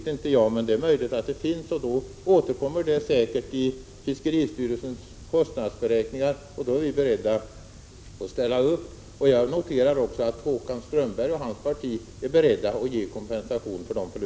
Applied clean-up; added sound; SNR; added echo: none; none; none; none.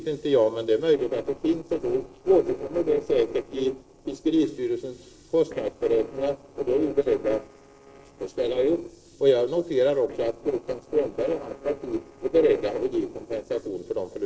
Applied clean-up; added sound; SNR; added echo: neural separator model SepFormer DNS4.